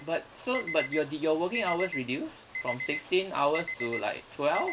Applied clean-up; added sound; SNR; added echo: none; Alarm; 9 dB; none.